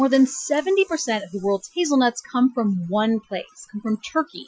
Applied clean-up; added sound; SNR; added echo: classical method Wiener filter.